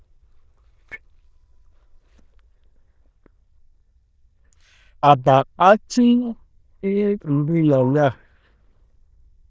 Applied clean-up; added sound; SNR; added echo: neural diffusion model UNIVERSE++.